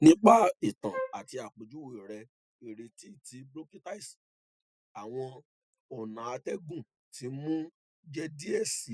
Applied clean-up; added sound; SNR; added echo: classical method spectral subtraction.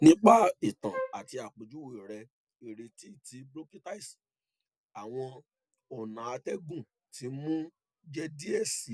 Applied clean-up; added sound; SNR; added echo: none; Wind instrument, woodwind instrument; 8 dB; none.